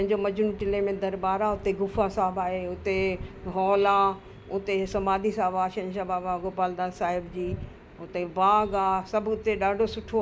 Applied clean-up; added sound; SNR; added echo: none; none; none; none.